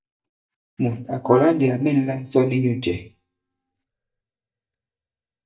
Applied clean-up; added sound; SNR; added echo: neural mask model DeepFilterNet 3.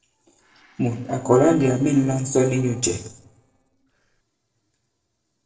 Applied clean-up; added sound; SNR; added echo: neural separator model SepFormer DNS4.